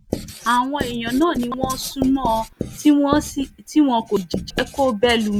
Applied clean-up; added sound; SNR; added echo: none; Writing; 11 dB; none.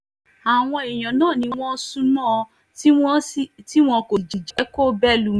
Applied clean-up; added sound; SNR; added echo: none; none; none; none.